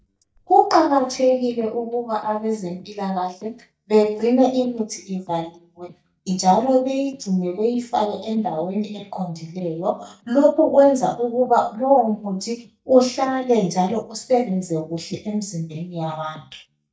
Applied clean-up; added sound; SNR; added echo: neural mask model DeepFilterNet 3.